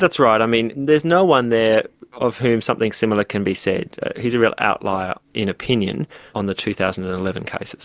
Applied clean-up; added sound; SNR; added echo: none; none; none; none.